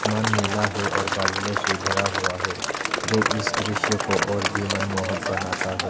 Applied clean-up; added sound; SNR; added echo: none; Applause / Crowd; -2 dB; none.